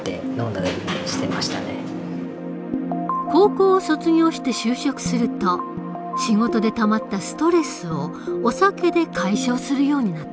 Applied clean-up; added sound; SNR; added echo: none; none; none; none.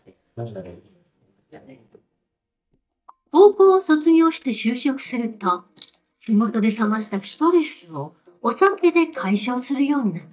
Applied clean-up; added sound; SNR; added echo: neural mask model DeepFilterNet 3.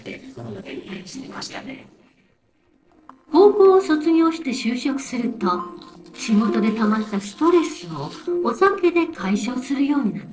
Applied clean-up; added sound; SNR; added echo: neural separator model SepFormer DNS4.